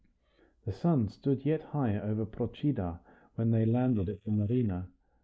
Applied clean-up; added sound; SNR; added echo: neural mask model Resemble Enhance denoiser.